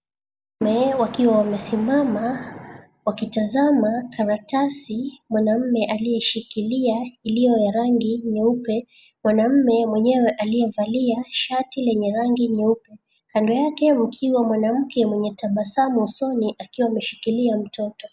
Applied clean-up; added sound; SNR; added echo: none; none; none; none.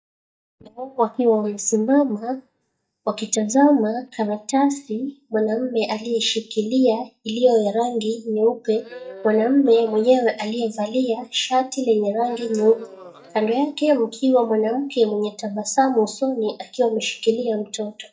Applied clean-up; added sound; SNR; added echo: neural mask model DeepFilterNet 3.